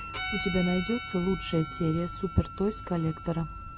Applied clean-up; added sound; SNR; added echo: none; Bowed string instrument + Wind instrument, woodwind instrument; 9 dB; none.